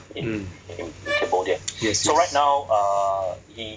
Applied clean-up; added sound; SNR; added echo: none; Bowed string instrument; 8 dB; none.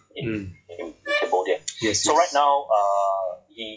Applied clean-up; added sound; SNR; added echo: classical method log-MMSE.